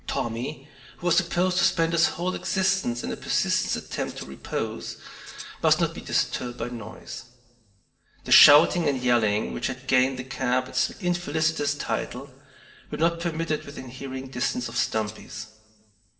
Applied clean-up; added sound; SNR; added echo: none; Rattle (instrument); 17 dB; reverberation time 2.6 s.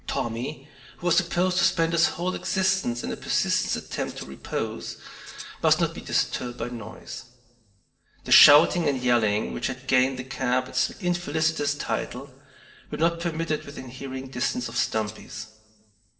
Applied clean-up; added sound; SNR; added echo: neural separator model SepFormer DNS4.